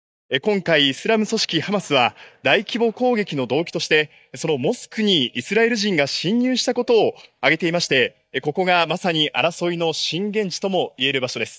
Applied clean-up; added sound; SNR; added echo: neural mask model DeepFilterNet 3.